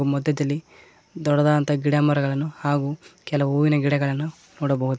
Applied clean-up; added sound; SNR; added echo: none; none; none; none.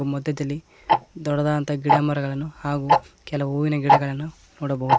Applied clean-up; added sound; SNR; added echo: none; Tick-tock; -1 dB; none.